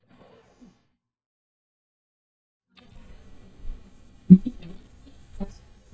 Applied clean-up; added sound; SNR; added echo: neural mask model DeepFilterNet 3.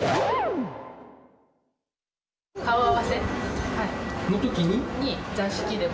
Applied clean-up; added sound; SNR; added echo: none; none; none; none.